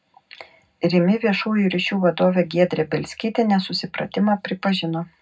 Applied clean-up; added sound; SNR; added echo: none; none; none; reverberation time 0.3 s.